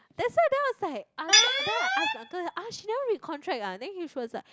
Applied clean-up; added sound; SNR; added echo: none; Tools + Alarm; -2 dB; none.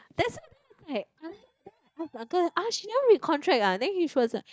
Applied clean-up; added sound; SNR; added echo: neural mask model DeepFilterNet 3.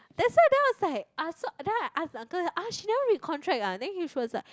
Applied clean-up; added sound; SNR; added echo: none; none; none; none.